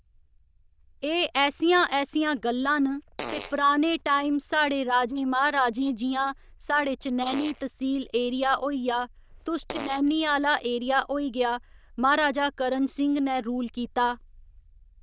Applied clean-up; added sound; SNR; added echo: neural diffusion model UNIVERSE++.